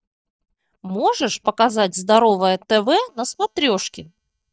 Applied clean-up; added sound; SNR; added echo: neural mask model DeepFilterNet 3.